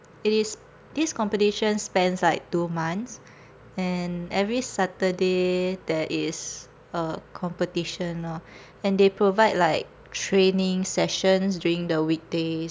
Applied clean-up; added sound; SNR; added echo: none; none; none; none.